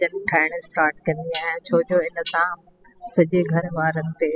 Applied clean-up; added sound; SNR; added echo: classical method spectral subtraction.